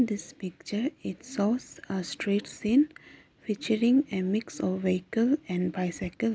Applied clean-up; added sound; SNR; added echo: none; none; none; none.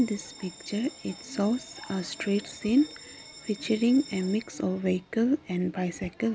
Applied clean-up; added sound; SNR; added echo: none; Bell; 19 dB; none.